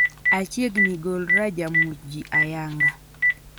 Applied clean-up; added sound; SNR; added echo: none; Telephone; -4 dB; none.